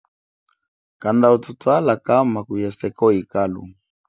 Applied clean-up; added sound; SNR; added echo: none; none; none; none.